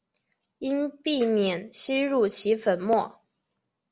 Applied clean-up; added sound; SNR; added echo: none; none; none; none.